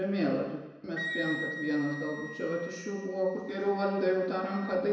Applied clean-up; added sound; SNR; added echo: none; Wind instrument, woodwind instrument; 11 dB; reverberation time 1.0 s.